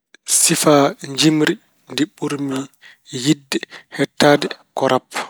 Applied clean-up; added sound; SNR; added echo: none; none; none; none.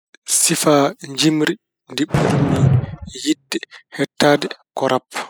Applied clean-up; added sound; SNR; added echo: classical method spectral subtraction.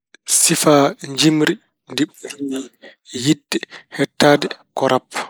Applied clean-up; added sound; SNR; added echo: neural mask model Resemble Enhance denoiser.